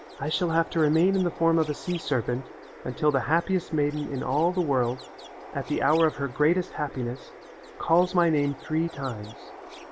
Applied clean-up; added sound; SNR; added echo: none; Chirp, tweet; 17 dB; none.